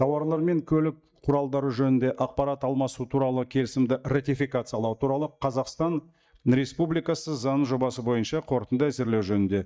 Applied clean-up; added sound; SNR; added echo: neural mask model DeepFilterNet 3.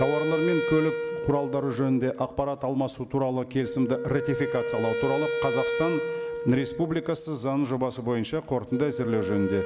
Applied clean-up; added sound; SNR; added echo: none; Wind instrument, woodwind instrument; 5 dB; none.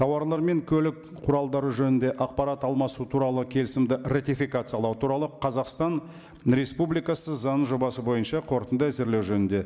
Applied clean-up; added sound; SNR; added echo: none; none; none; none.